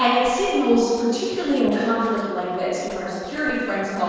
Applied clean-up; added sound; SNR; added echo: neural separator model SepFormer DNS4.